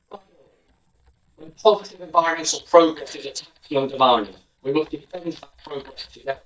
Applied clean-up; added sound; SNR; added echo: neural mask model DeepFilterNet 3.